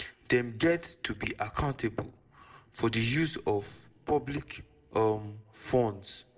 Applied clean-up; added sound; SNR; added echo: neural separator model SepFormer DNS4.